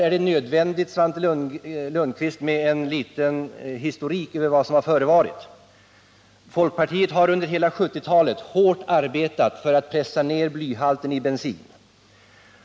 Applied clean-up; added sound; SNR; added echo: none; none; none; none.